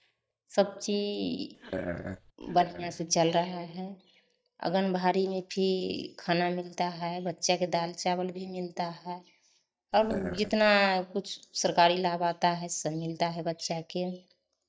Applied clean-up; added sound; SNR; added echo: neural mask model DeepFilterNet 3.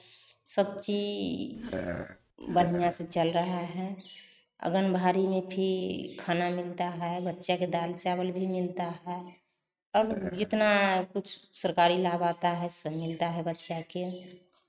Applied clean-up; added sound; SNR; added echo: neural mask model RNNoise.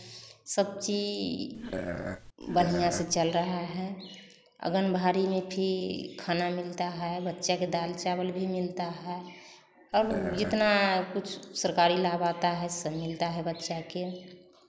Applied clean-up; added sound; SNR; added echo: none; Burping, eructation; 6 dB; none.